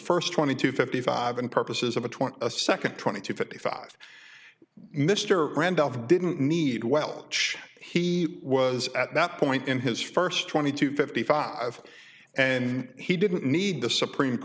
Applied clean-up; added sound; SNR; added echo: none; none; none; none.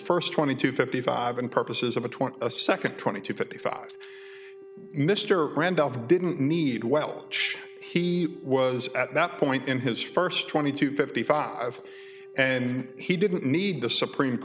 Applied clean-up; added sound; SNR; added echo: none; Wind instrument, woodwind instrument; 19 dB; none.